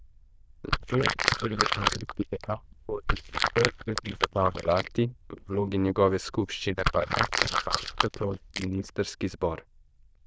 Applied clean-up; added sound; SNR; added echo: neural diffusion model UNIVERSE++.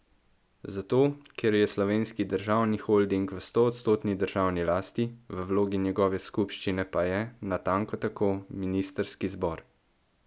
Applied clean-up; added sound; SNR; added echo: none; none; none; none.